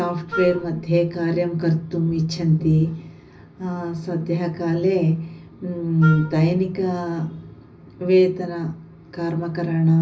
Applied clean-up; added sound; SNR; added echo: none; Wind instrument, woodwind instrument; 12 dB; reverberation time 0.4 s.